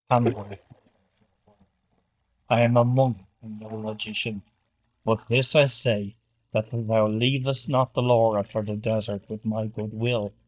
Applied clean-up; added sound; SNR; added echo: neural mask model DeepFilterNet 3.